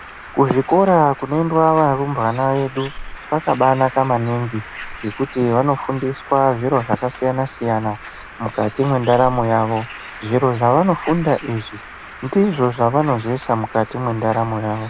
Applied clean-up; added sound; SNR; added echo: none; Bird; 16 dB; none.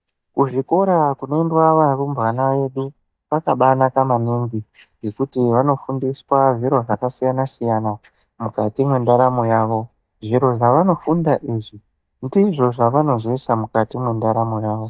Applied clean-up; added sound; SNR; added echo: neural mask model DeepFilterNet 3.